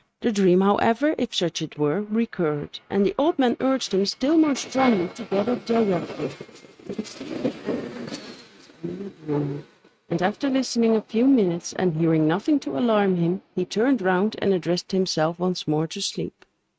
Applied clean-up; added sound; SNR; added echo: neural mask model RNNoise.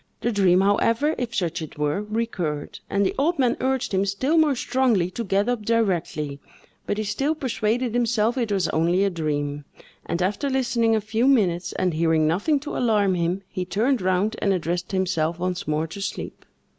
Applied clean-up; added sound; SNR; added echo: none; none; none; none.